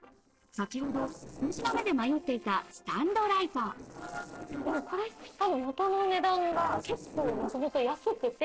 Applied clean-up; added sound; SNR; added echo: neural separator model SepFormer DNS4.